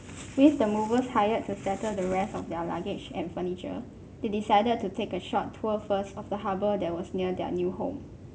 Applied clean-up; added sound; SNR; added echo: none; none; none; none.